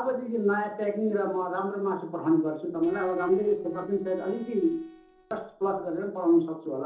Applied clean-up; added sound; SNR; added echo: neural separator model SepFormer DNS4.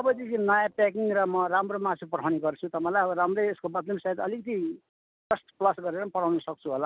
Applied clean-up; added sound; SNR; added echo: none; none; none; none.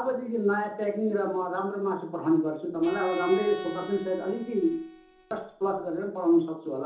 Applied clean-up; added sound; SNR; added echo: none; Bowed string instrument; 10 dB; reverberation time 0.6 s.